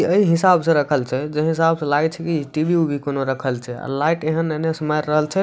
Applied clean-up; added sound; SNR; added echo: none; none; none; none.